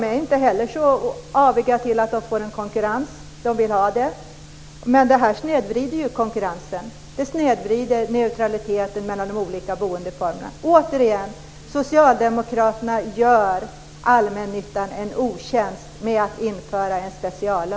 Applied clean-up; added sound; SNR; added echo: none; none; none; none.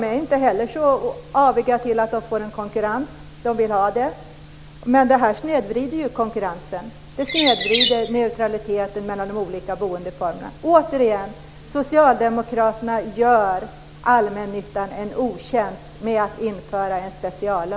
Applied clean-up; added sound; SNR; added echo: none; Bird; -3 dB; none.